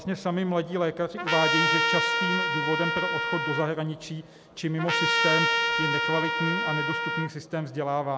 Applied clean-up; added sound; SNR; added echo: none; Trumpet; -3 dB; none.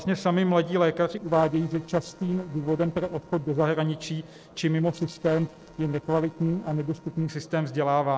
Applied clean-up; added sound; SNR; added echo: neural separator model SepFormer DNS4.